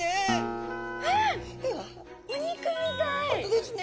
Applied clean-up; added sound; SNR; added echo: none; Wind instrument, woodwind instrument + Acoustic guitar; 8 dB; none.